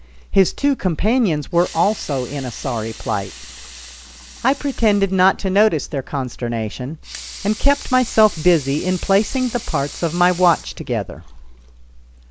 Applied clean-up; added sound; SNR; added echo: none; Sink (filling or washing) / Water tap, faucet / Liquid; 18 dB; none.